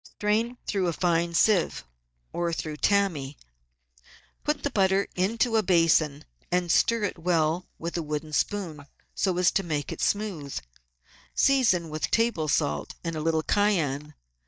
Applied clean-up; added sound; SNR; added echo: neural mask model DeepFilterNet 3.